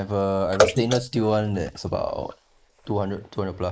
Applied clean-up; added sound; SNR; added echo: neural mask model Resemble Enhance denoiser.